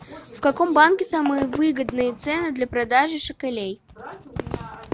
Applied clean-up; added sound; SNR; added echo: none; Fireworks; 15 dB; none.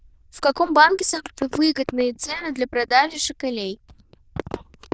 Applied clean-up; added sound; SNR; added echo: neural diffusion model UNIVERSE++.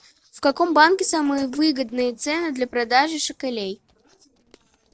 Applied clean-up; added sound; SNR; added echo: neural separator model SepFormer DNS4.